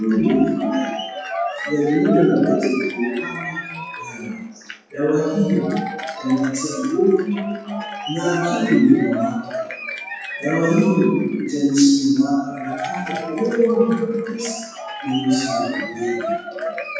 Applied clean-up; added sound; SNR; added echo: classical method WPE with log-MMSE.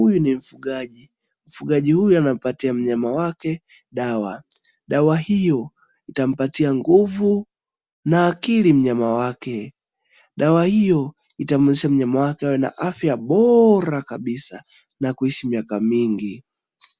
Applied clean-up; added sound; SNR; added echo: none; none; none; none.